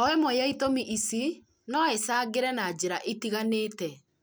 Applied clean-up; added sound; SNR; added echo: none; none; none; none.